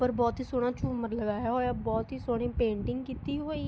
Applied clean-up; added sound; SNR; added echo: none; none; none; none.